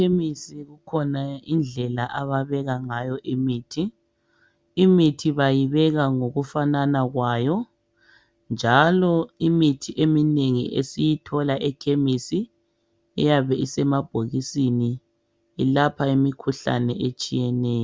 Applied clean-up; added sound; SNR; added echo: none; none; none; none.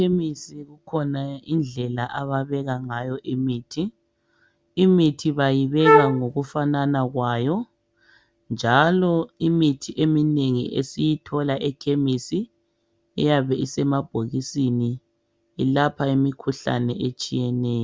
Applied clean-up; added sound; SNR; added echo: none; Wind instrument, woodwind instrument; -5 dB; none.